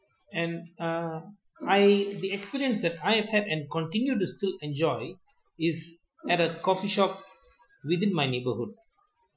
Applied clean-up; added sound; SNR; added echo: classical method Wiener filter.